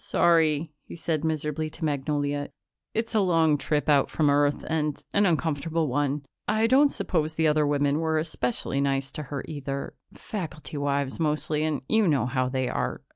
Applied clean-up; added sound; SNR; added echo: none; none; none; none.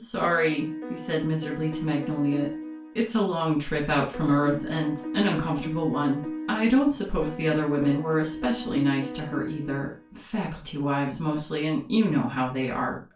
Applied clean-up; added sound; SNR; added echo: none; Piano; 9 dB; reverberation time 0.3 s.